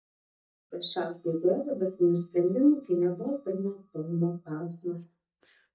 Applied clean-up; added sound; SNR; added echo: neural mask model DeepFilterNet 3.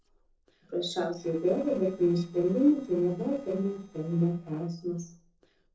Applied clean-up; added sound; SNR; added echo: neural separator model SepFormer DNS4.